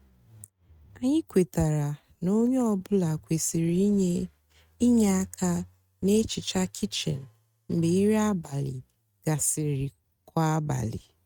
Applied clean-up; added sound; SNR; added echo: neural mask model RNNoise.